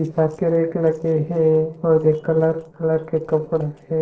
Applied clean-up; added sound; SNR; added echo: neural separator model SepFormer DNS4.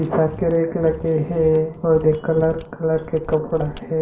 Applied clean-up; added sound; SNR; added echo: none; Mechanisms; 18 dB; reverberation time 0.4 s.